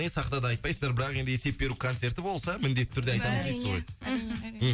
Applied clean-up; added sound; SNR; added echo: none; none; none; none.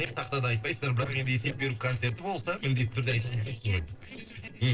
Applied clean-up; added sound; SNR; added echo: neural separator model SepFormer DNS4.